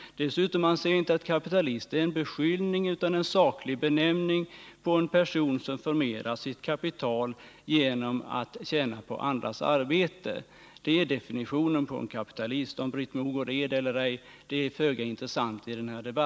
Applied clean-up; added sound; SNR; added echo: none; none; none; none.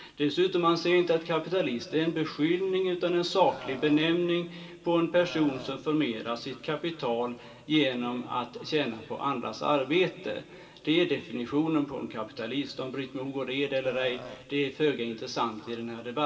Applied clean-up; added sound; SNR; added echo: none; Burping, eructation; 14 dB; reverberation time 2.7 s.